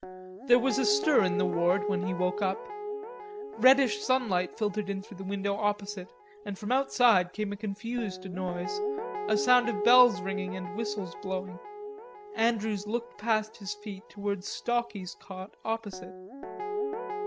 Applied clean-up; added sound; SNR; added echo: none; Guitar; 8 dB; none.